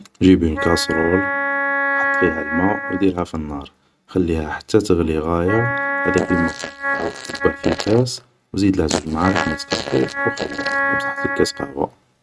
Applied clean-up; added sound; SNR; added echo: neural mask model RNNoise.